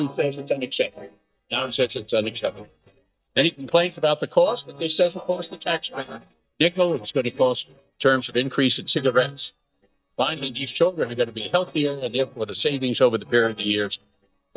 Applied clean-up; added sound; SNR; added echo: neural mask model DeepFilterNet 3.